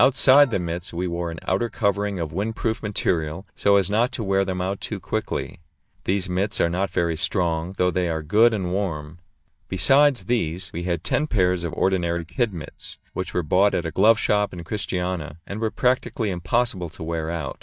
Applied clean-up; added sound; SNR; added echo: neural mask model DeepFilterNet 3.